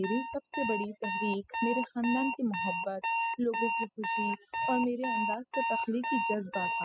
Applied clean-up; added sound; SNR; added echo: classical method spectral subtraction.